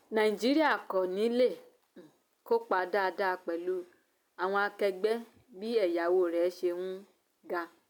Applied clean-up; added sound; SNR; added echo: none; none; none; none.